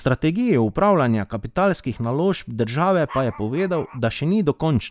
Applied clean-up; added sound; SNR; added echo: none; Dog; 19 dB; none.